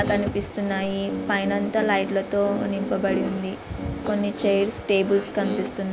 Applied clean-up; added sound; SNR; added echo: none; Guitar; 7 dB; none.